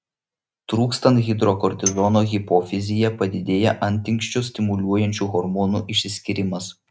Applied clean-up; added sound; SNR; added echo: neural mask model RNNoise.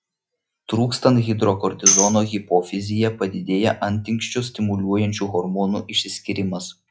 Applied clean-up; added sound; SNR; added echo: classical method log-MMSE.